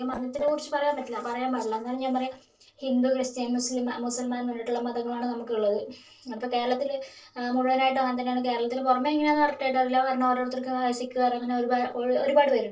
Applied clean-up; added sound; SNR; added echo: neural separator model SepFormer DNS4.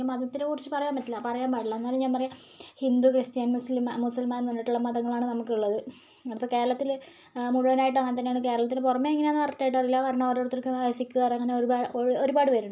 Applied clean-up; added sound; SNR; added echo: none; none; none; none.